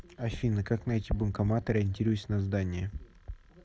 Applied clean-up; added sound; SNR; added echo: none; none; none; none.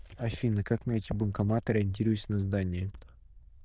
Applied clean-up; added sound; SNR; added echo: neural diffusion model UNIVERSE++.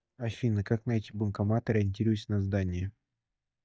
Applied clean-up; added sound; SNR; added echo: neural mask model DeepFilterNet 3.